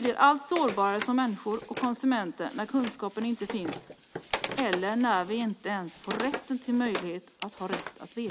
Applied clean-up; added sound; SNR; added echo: none; Wood; 10 dB; none.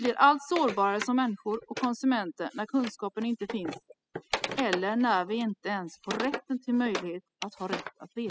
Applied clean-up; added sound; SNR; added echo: classical method spectral subtraction.